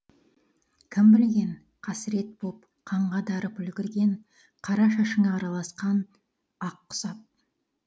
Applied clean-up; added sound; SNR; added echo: none; none; none; none.